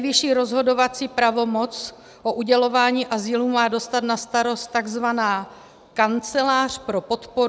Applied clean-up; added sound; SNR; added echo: none; none; none; none.